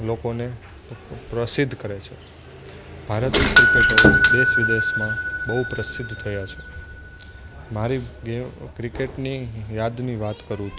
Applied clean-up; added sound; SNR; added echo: none; Doorbell; -4 dB; none.